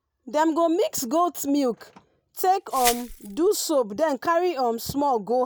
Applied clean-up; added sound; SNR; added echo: none; Glass; 9 dB; none.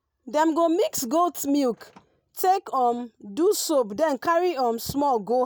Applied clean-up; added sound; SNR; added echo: none; none; none; none.